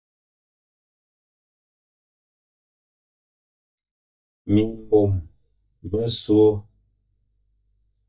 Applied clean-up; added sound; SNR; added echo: neural mask model DeepFilterNet 3.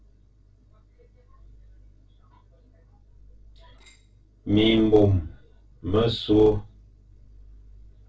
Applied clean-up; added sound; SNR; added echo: neural separator model SepFormer DNS4.